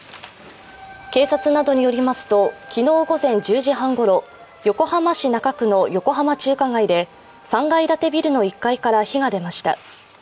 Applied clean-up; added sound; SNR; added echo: none; none; none; none.